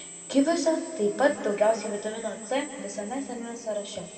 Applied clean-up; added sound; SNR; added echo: none; Drill; 15 dB; reverberation time 1.8 s.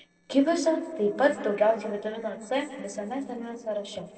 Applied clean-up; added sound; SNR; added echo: neural separator model SepFormer DNS4.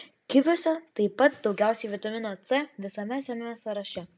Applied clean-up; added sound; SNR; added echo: none; none; none; none.